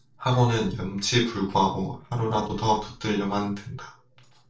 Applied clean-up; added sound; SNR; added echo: neural separator model SepFormer DNS4.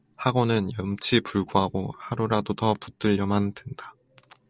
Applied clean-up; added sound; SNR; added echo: none; none; none; none.